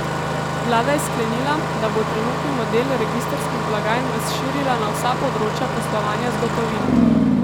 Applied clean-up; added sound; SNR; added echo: none; Engine starting; -3 dB; none.